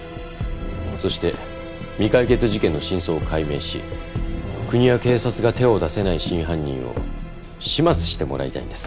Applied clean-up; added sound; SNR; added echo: none; none; none; none.